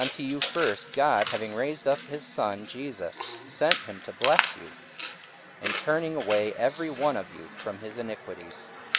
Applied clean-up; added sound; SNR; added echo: none; Chewing, mastication; 6 dB; none.